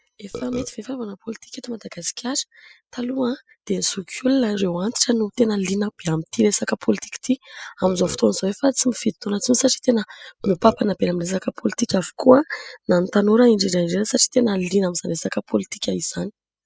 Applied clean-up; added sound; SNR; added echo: classical method spectral subtraction.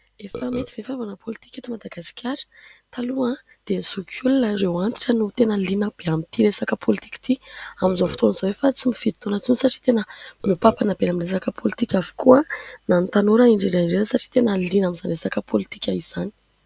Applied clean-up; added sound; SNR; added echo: none; Burping, eructation; 12 dB; none.